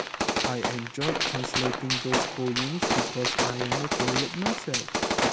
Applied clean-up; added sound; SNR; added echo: none; Gunshot, gunfire; -5 dB; none.